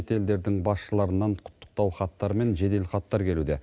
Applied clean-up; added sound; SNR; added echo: none; none; none; none.